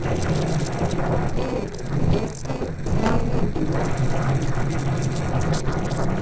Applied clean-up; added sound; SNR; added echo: neural separator model SepFormer DNS4.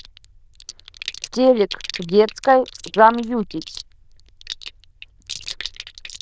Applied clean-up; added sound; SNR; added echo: neural diffusion model UNIVERSE++.